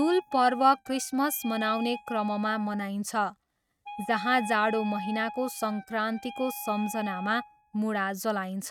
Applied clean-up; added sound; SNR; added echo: neural mask model RNNoise.